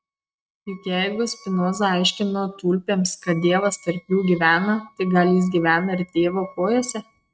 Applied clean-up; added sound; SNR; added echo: neural mask model RNNoise.